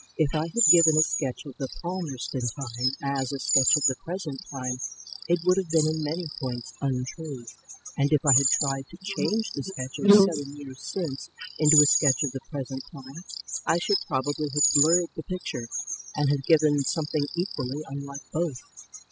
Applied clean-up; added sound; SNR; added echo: classical method spectral subtraction.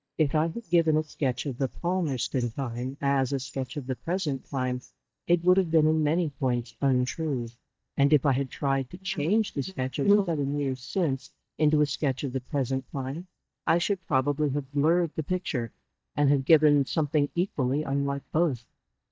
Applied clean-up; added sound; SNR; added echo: neural mask model DeepFilterNet 3.